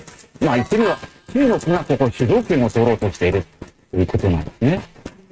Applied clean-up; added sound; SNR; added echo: neural mask model RNNoise.